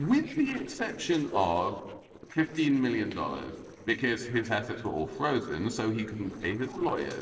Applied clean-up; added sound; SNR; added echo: neural separator model SepFormer DNS4.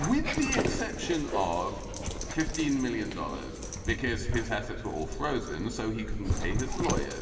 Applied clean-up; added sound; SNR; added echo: none; Dog; 2 dB; reverberation time 2.7 s.